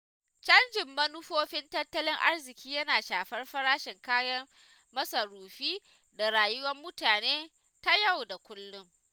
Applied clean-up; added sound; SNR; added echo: none; none; none; none.